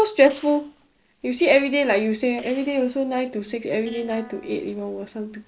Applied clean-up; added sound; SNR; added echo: neural separator model SepFormer DNS4.